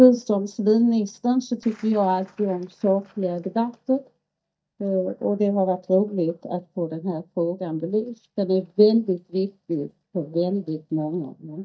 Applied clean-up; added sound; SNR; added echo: neural mask model DeepFilterNet 3.